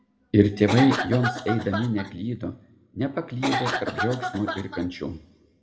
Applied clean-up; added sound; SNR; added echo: none; Cough; 4 dB; reverberation time 1.2 s.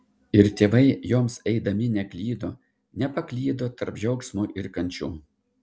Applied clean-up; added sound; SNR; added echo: none; none; none; none.